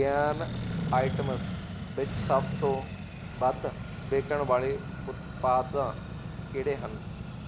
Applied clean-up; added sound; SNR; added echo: none; Accelerating, revving, vroom; 5 dB; none.